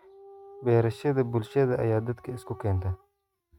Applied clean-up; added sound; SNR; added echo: neural mask model RNNoise.